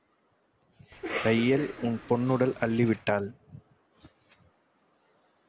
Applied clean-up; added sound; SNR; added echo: none; Cough; 9 dB; none.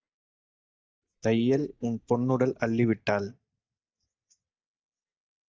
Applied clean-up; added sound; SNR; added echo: neural mask model DeepFilterNet 3.